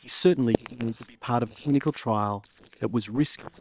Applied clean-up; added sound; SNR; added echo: neural separator model SepFormer WHAM!.